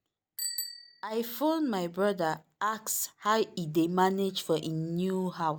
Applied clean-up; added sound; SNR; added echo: none; Bicycle bell; 13 dB; none.